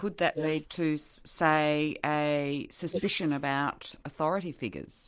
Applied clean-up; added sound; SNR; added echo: neural mask model Resemble Enhance denoiser.